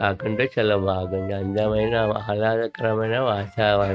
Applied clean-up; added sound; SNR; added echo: neural mask model RNNoise.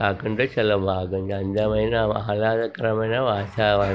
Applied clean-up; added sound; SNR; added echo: none; none; none; none.